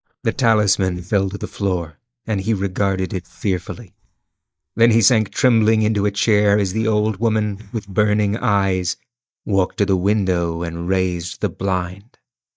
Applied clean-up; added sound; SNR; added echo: neural mask model DeepFilterNet 3.